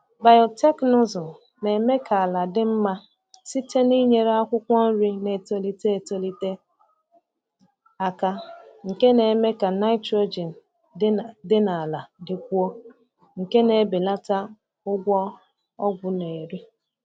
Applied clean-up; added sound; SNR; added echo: none; none; none; none.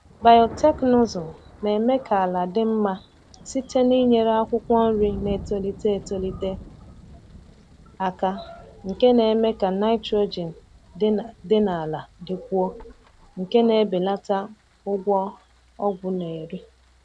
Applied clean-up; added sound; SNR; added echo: none; Thunder; 20 dB; none.